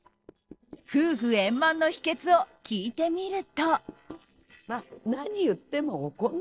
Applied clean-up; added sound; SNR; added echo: neural separator model SepFormer DNS4.